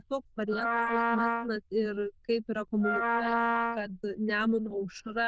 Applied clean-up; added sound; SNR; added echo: neural diffusion model UNIVERSE++.